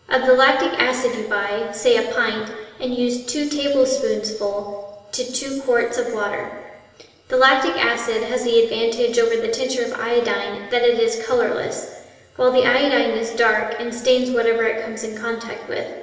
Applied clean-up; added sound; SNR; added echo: none; none; none; reverberation time 1.3 s.